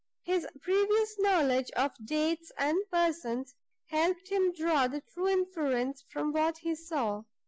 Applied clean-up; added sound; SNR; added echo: none; none; none; none.